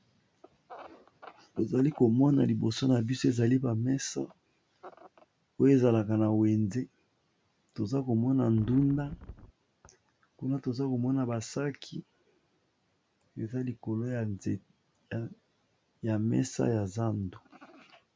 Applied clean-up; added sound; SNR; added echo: none; Wind; 15 dB; none.